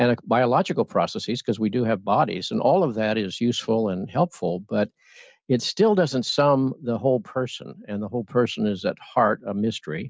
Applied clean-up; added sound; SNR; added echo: none; none; none; none.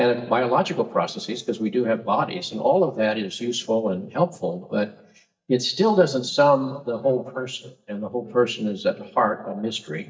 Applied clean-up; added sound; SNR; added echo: neural mask model DeepFilterNet 3.